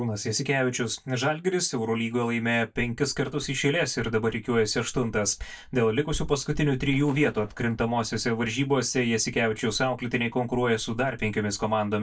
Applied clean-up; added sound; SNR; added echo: neural mask model DeepFilterNet 3.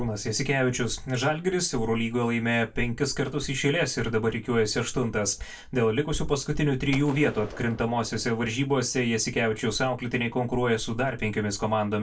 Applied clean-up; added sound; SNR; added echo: none; Gunshot, gunfire; 18 dB; reverberation time 0.2 s.